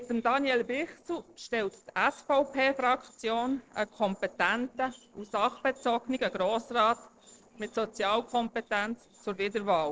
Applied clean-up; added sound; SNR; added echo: neural separator model SepFormer DNS4.